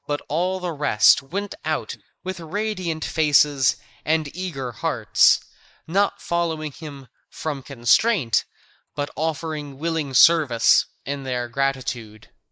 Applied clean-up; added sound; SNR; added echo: neural mask model Resemble Enhance denoiser.